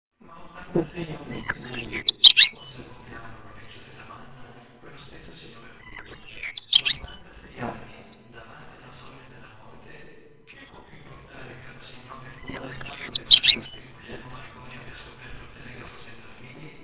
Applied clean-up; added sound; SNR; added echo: neural separator model SepFormer WHAMR!.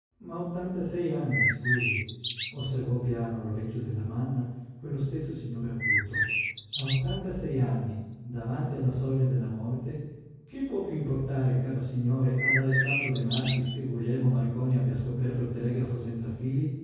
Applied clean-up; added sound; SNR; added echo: none; Bird; 3 dB; reverberation time 1.3 s.